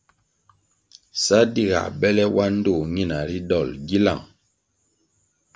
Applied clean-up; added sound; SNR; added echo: none; none; none; none.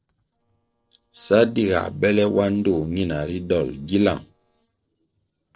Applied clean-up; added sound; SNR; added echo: neural separator model SepFormer DNS4.